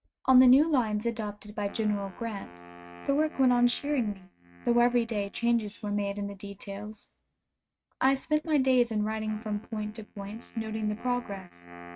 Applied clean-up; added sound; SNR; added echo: neural mask model RNNoise.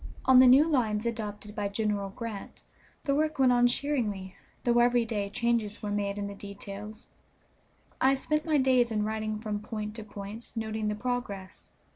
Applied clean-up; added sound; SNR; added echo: none; none; none; none.